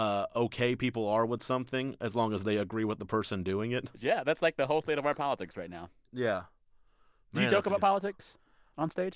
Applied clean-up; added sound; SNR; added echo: none; none; none; none.